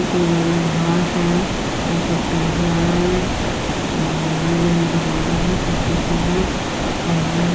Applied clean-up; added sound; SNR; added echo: none; Water; 1 dB; none.